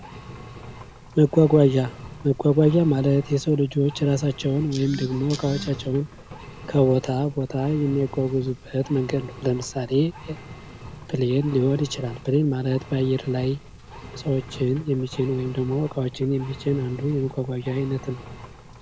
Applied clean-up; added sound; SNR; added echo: none; Engine; 17 dB; none.